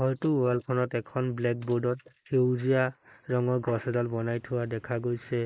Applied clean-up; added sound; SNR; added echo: neural mask model Resemble Enhance denoiser.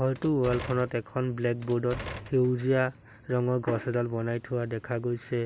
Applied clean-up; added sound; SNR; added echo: none; Door; 14 dB; none.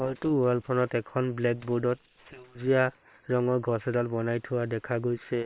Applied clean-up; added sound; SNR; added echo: neural separator model SepFormer WHAM!.